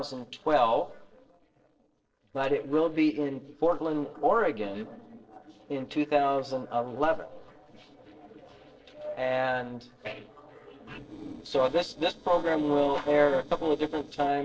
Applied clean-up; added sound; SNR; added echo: neural separator model SepFormer DNS4.